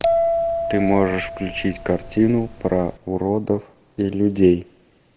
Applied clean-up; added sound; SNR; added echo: none; Bell; 3 dB; none.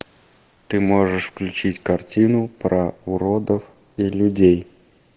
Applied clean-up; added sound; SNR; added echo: none; none; none; none.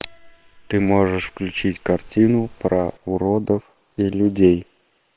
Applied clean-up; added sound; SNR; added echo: neural separator model SepFormer WHAM!.